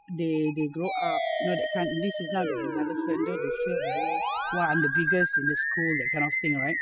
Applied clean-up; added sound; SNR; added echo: classical method spectral subtraction.